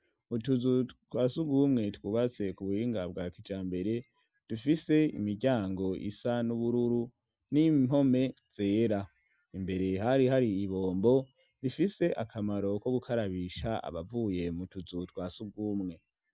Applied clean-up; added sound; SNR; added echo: none; none; none; none.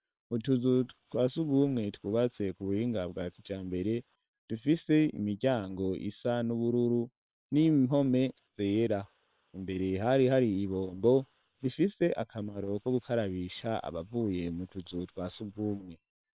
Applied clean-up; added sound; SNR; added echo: neural separator model SepFormer WHAM!.